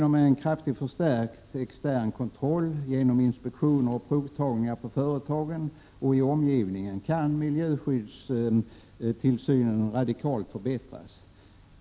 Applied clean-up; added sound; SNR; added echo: none; none; none; none.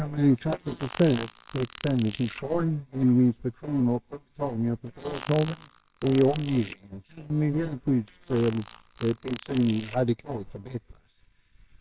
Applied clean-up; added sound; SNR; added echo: neural separator model SepFormer WHAMR!.